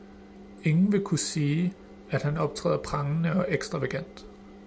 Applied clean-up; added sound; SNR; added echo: none; none; none; none.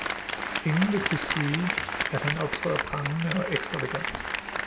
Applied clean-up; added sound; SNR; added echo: none; Applause; 1 dB; none.